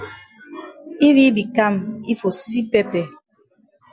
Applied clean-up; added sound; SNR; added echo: none; none; none; none.